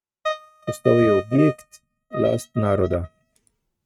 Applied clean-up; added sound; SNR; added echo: neural mask model RNNoise.